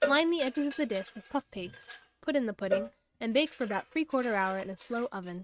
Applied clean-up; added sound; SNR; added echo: neural mask model RNNoise.